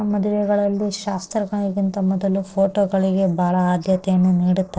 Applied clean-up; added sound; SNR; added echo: neural separator model SepFormer DNS4.